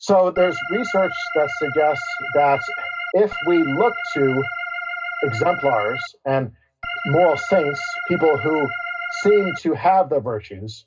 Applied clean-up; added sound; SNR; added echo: none; Organ; 7 dB; reverberation time 0.2 s.